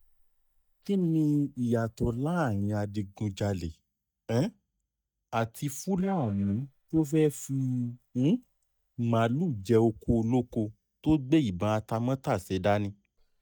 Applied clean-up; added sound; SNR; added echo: neural mask model DeepFilterNet 3.